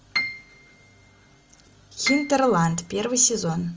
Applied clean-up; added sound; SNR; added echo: none; Piano; 9 dB; none.